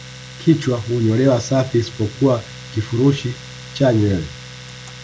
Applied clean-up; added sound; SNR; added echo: none; Domestic sounds, home sounds; 16 dB; none.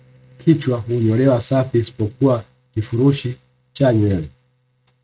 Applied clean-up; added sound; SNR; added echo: neural mask model RNNoise.